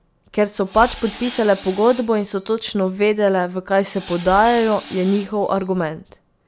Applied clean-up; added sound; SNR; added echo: none; Tools; 11 dB; none.